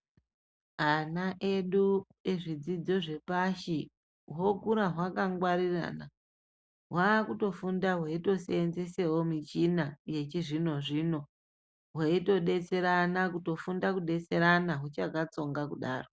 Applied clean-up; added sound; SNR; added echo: none; none; none; none.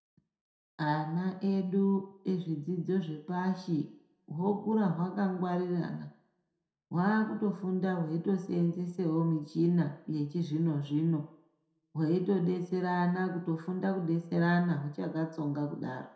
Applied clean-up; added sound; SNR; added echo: none; none; none; reverberation time 0.6 s.